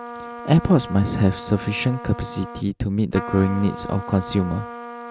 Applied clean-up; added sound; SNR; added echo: none; Trumpet; 13 dB; none.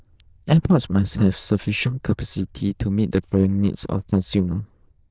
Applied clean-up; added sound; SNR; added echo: neural diffusion model UNIVERSE++.